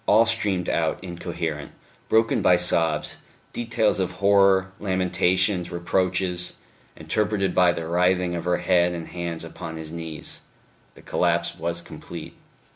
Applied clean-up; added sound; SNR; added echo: none; none; none; none.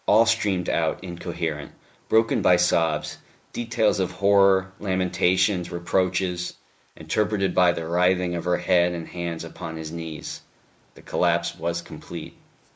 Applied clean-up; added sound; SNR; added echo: neural mask model Resemble Enhance denoiser.